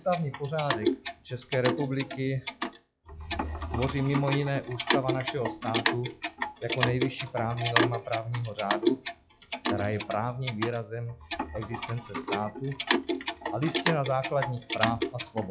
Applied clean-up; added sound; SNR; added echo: classical method log-MMSE.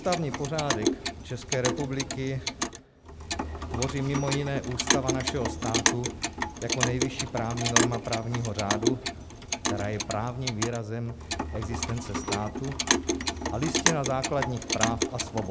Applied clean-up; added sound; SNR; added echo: none; Clock; -1 dB; none.